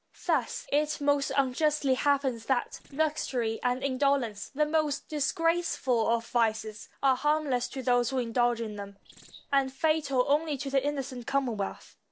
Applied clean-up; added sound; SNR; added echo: neural separator model SepFormer DNS4.